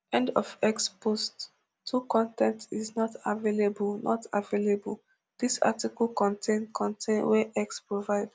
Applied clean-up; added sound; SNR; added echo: none; none; none; none.